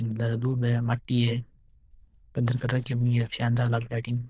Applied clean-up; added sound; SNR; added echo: neural diffusion model UNIVERSE++.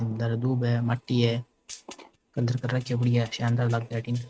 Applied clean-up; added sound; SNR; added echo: neural mask model RNNoise.